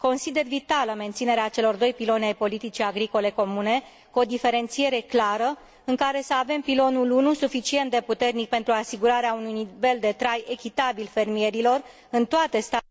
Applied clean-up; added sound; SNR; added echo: none; none; none; none.